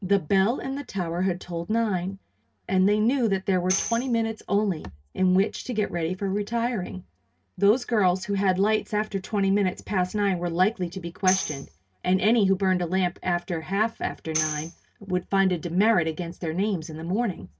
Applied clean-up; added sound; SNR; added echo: none; Tambourine; 10 dB; reverberation time 0.3 s.